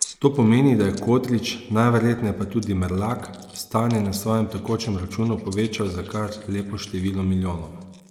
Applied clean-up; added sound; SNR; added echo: neural mask model Resemble Enhance denoiser.